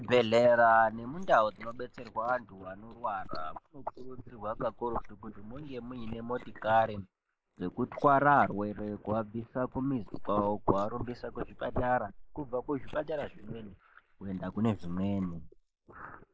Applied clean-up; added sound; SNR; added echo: neural mask model Resemble Enhance denoiser.